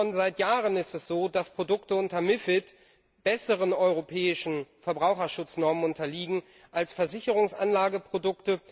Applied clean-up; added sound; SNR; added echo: none; none; none; none.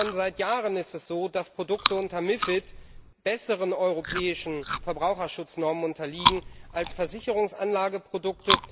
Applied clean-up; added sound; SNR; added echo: none; Chewing, mastication; 4 dB; none.